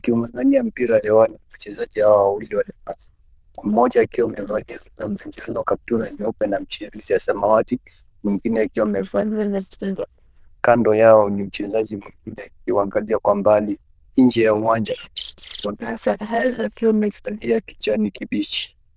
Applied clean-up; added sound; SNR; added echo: neural diffusion model UNIVERSE++.